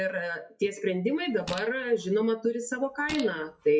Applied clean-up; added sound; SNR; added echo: classical method WPE with log-MMSE.